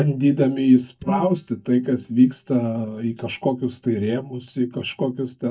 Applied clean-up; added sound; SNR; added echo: neural mask model DeepFilterNet 3.